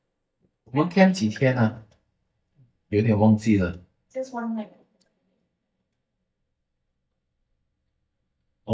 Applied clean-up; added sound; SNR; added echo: neural mask model DeepFilterNet 3.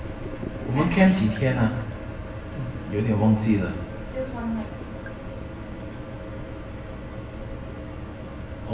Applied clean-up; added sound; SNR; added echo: none; Drip / Water tap, faucet; 13 dB; reverberation time 1.0 s.